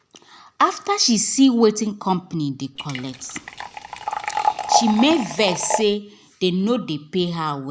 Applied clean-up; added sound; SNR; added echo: none; Liquid; 4 dB; none.